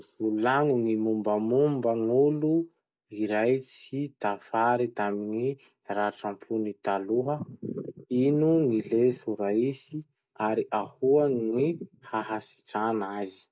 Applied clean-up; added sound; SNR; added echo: none; none; none; none.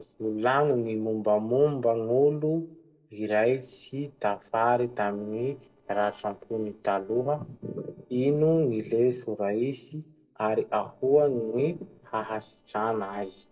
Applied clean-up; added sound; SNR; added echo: neural separator model SepFormer DNS4.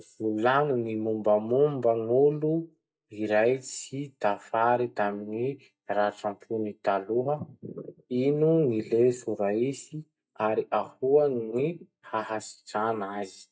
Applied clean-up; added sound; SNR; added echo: neural mask model DeepFilterNet 3.